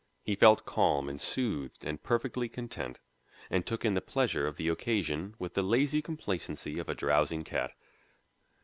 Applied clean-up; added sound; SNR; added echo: none; none; none; none.